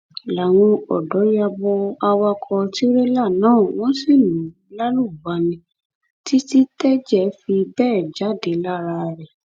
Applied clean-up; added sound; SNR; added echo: none; none; none; none.